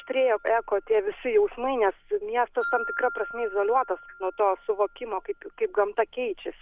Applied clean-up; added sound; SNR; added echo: none; Glockenspiel; 15 dB; none.